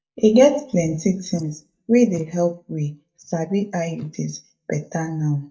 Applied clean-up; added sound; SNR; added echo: neural mask model DeepFilterNet 3.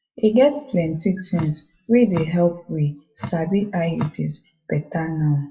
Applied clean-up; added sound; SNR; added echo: classical method WPE with log-MMSE.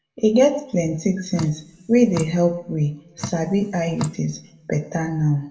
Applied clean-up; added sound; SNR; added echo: none; Drip; 13 dB; reverberation time 0.6 s.